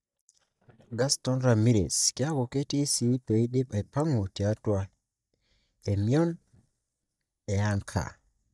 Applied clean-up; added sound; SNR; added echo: neural mask model DeepFilterNet 3.